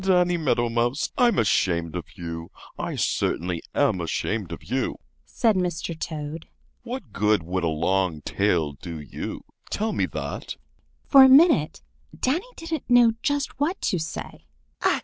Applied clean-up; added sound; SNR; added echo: none; none; none; none.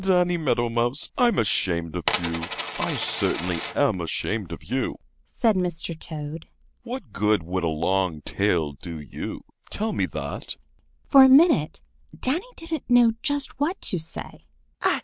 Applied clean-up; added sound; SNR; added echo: none; Coin (dropping); 3 dB; none.